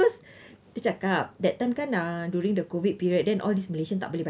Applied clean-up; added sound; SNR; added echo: none; none; none; none.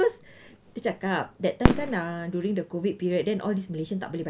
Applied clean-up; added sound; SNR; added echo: none; Fireworks; 4 dB; none.